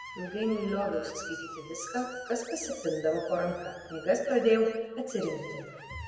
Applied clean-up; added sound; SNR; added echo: none; Screech; 15 dB; reverberation time 1.3 s.